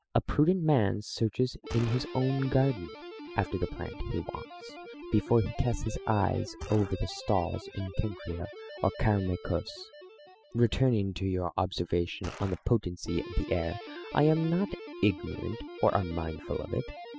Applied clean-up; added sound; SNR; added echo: classical method spectral subtraction.